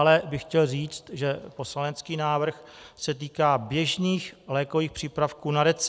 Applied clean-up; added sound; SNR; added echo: none; none; none; none.